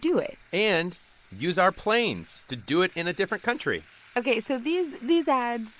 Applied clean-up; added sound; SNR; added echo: neural mask model Resemble Enhance denoiser.